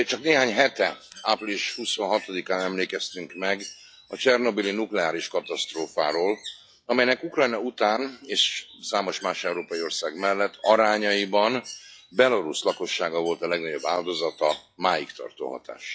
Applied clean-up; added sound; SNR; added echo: classical method log-MMSE.